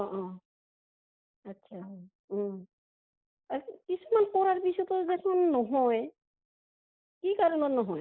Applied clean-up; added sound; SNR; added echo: neural mask model Resemble Enhance denoiser.